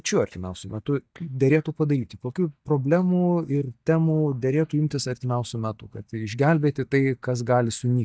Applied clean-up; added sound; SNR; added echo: neural mask model DeepFilterNet 3.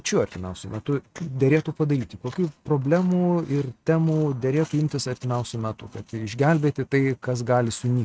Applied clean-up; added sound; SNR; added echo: neural mask model RNNoise.